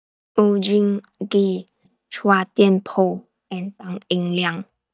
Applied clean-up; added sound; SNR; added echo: neural mask model DeepFilterNet 3.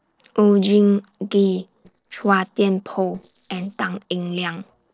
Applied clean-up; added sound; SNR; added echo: neural separator model SepFormer DNS4.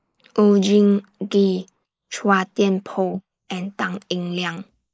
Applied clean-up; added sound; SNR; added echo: neural mask model Resemble Enhance denoiser.